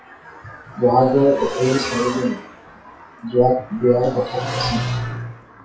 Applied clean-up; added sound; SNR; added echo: classical method WPE with log-MMSE.